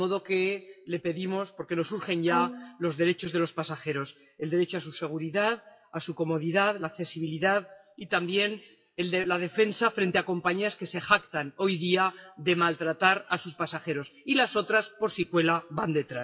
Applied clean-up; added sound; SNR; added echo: classical method WPE with log-MMSE.